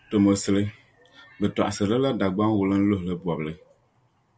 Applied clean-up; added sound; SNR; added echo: none; none; none; none.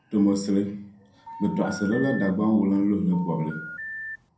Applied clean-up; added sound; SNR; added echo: none; Telephone; 13 dB; reverberation time 0.5 s.